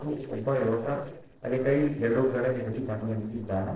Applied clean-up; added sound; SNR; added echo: neural separator model SepFormer DNS4.